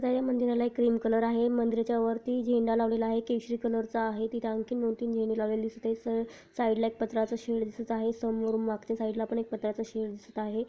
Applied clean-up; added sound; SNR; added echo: none; none; none; none.